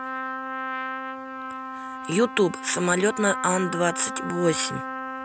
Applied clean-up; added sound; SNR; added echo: none; Trumpet; 7 dB; none.